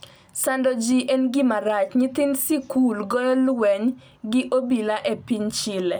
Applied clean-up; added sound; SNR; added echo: none; none; none; none.